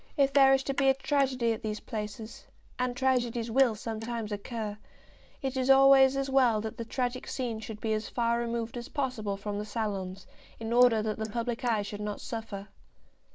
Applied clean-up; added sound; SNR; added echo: neural mask model Resemble Enhance denoiser.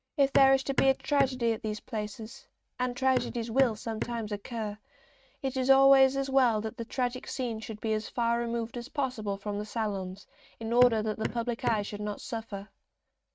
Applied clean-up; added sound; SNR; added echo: neural mask model RNNoise.